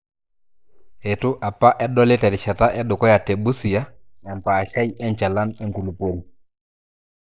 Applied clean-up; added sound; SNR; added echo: neural mask model Resemble Enhance denoiser.